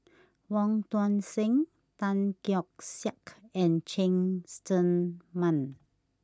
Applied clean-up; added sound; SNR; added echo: none; none; none; none.